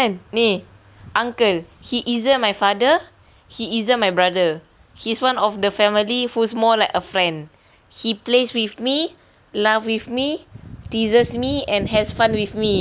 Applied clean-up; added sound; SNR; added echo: none; none; none; none.